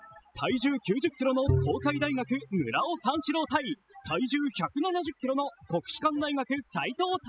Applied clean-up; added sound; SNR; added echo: classical method spectral subtraction.